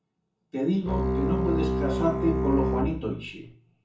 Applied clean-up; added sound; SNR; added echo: none; Bowed string instrument; -2 dB; reverberation time 0.6 s.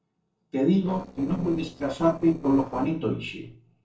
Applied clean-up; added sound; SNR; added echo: neural separator model SepFormer DNS4.